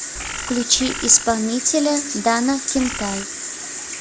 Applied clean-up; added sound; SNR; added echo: none; Bird; 12 dB; none.